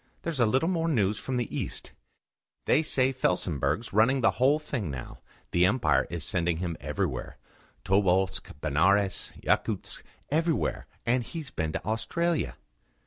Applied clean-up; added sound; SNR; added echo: none; none; none; none.